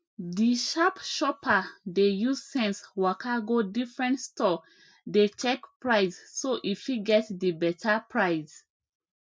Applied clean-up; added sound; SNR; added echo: none; none; none; none.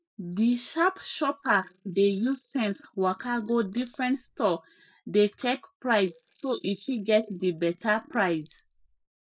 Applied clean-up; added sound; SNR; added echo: neural mask model Resemble Enhance denoiser.